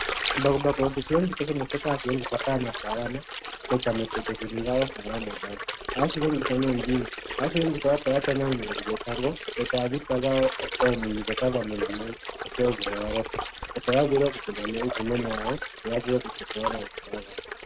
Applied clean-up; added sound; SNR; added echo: neural mask model RNNoise.